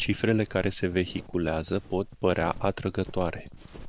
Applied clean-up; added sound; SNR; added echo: none; Walk, footsteps; 13 dB; none.